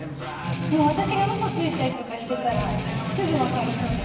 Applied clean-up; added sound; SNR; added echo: none; Strum; 2 dB; reverberation time 1.1 s.